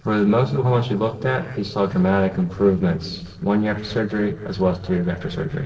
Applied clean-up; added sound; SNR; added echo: neural separator model SepFormer DNS4.